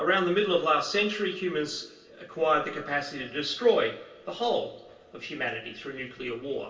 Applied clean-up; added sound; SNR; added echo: none; none; none; reverberation time 0.4 s.